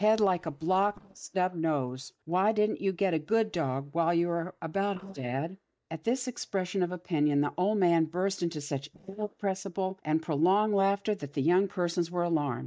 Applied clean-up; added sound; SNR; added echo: neural mask model DeepFilterNet 3.